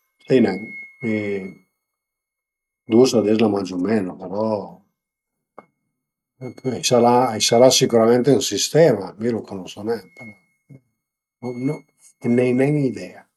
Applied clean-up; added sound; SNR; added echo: neural mask model RNNoise.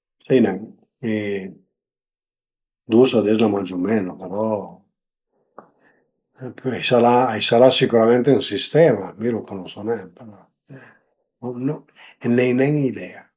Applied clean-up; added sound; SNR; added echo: neural mask model Resemble Enhance denoiser.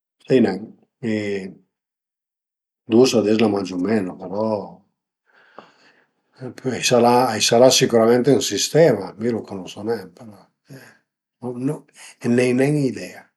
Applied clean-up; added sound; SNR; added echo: none; none; none; none.